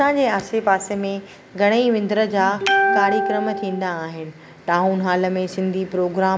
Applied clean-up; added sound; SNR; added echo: none; none; none; none.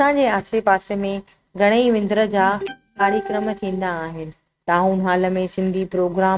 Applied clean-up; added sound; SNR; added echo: neural mask model RNNoise.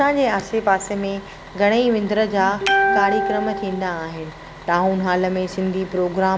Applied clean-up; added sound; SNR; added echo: none; Bus; 20 dB; none.